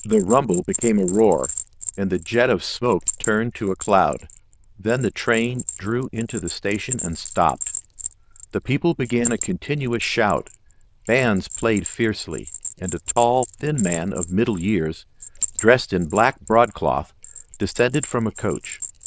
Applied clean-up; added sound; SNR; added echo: neural diffusion model UNIVERSE++.